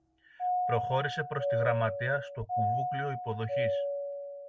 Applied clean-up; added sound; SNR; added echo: none; Doorbell; -2 dB; none.